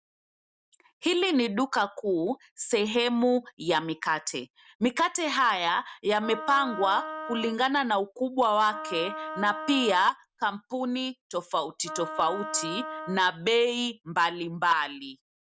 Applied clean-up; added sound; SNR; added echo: none; Wind instrument, woodwind instrument; 10 dB; none.